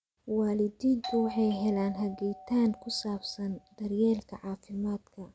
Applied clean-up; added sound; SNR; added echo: none; Doorbell; 14 dB; none.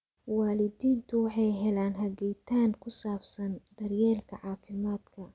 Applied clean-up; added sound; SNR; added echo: none; none; none; none.